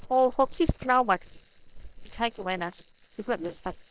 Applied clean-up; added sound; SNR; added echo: neural separator model SepFormer WHAM!.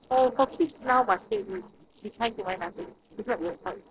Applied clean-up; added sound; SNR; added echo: neural separator model SepFormer DNS4.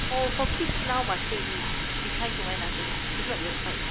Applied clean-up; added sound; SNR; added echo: none; Water tap, faucet; -4 dB; none.